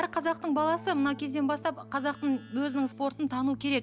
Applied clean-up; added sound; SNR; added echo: none; Keyboard (musical); 17 dB; none.